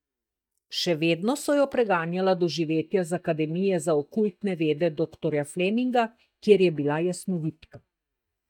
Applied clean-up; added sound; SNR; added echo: neural mask model DeepFilterNet 3.